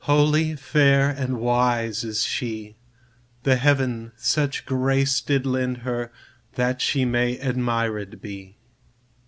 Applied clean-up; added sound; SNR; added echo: none; none; none; none.